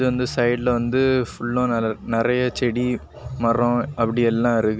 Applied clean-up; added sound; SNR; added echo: none; none; none; none.